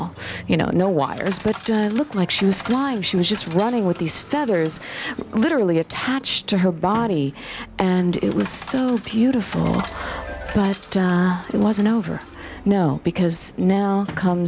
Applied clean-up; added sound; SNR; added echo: none; Coin (dropping) / Chatter; 19 dB; none.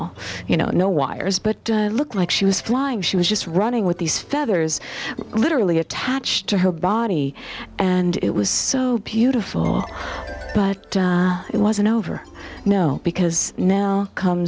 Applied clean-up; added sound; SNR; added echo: none; none; none; none.